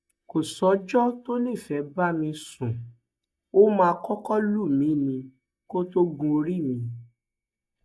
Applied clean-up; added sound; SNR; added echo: neural mask model DeepFilterNet 3.